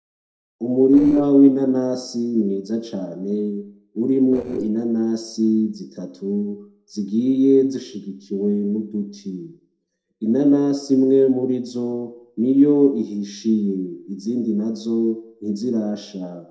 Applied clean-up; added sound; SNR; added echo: neural separator model SepFormer DNS4.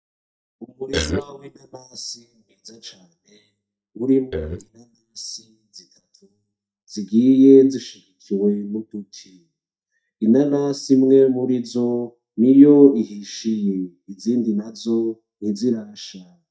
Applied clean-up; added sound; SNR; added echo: neural mask model DeepFilterNet 3.